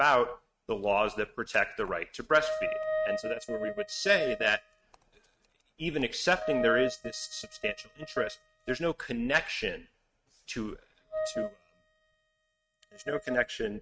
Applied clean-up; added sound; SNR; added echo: neural mask model RNNoise.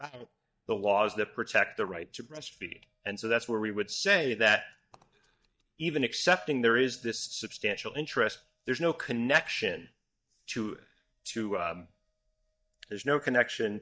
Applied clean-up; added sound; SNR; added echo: neural mask model DeepFilterNet 3.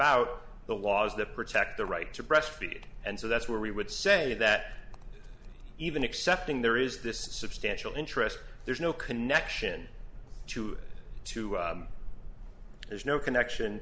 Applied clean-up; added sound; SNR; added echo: none; none; none; none.